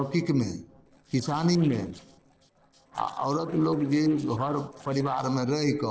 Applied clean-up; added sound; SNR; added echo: neural separator model SepFormer DNS4.